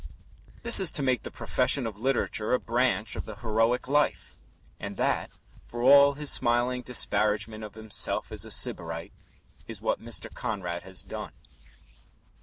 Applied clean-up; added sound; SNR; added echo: none; Hands; 17 dB; none.